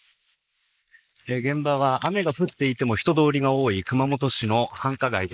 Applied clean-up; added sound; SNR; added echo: neural mask model Resemble Enhance denoiser.